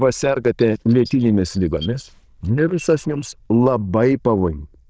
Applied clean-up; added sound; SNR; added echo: neural diffusion model UNIVERSE++.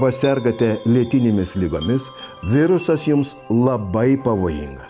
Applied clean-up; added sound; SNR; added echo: none; Piano + Chime; 18 dB; none.